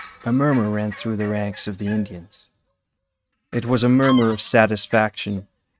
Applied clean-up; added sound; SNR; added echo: neural mask model RNNoise.